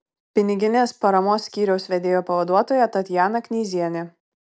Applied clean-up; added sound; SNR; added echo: none; none; none; none.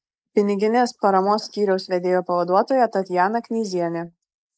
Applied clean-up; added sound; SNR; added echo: neural mask model Resemble Enhance denoiser.